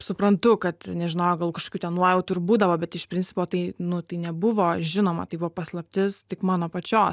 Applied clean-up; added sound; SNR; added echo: none; none; none; none.